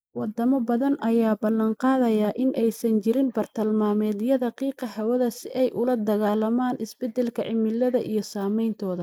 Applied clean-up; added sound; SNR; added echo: neural mask model Resemble Enhance denoiser.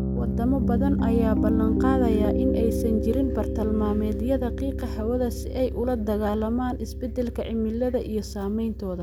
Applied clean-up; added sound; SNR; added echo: none; Piano; 0 dB; none.